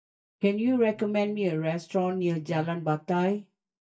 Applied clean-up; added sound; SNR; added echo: neural mask model DeepFilterNet 3.